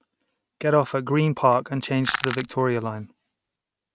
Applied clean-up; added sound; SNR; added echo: none; Crushing; 5 dB; none.